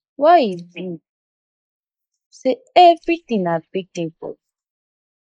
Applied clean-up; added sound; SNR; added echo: neural mask model Resemble Enhance denoiser.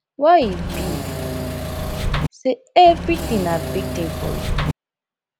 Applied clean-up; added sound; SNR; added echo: none; Engine / Mechanisms; 3 dB; none.